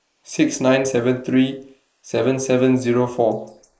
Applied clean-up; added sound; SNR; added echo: neural mask model Resemble Enhance denoiser.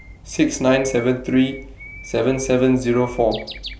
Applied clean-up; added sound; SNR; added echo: none; Bird; 20 dB; none.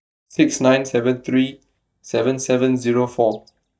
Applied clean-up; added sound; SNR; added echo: neural mask model DeepFilterNet 3.